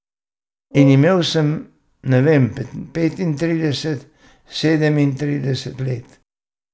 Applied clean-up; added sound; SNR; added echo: none; Brass instrument; 13 dB; none.